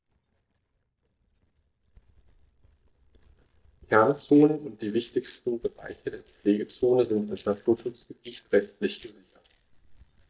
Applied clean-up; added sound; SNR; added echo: neural mask model DeepFilterNet 3.